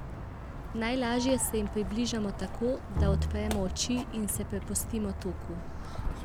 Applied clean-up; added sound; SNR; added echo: none; Walk, footsteps + Bowed string instrument; 2 dB; none.